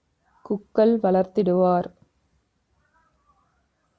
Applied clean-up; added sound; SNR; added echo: none; none; none; none.